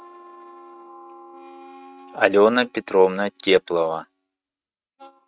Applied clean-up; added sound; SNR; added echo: neural mask model RNNoise.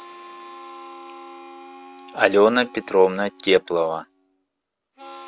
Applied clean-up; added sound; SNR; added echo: none; Harmonica; 19 dB; none.